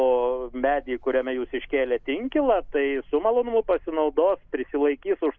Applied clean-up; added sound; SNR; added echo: none; none; none; none.